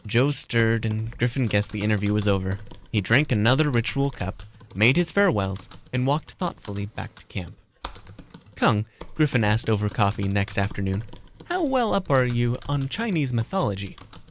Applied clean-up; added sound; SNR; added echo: none; Typing; 15 dB; none.